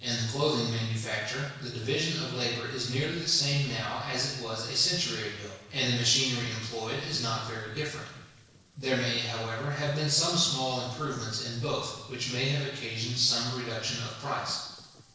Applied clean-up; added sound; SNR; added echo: neural separator model SepFormer DNS4.